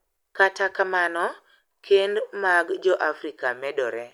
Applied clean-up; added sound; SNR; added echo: none; none; none; none.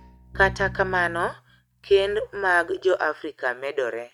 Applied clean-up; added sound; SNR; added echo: neural mask model RNNoise.